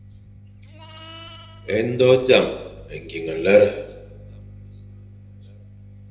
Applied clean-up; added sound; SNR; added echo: neural separator model SepFormer DNS4.